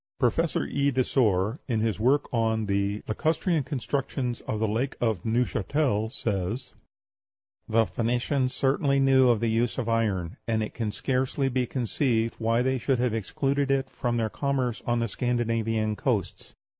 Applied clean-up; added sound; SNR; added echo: none; none; none; none.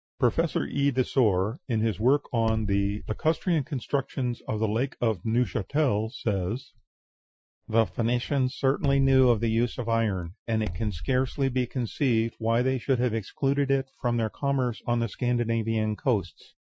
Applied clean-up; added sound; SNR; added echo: classical method Wiener filter.